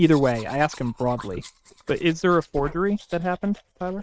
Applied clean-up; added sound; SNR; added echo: neural mask model RNNoise.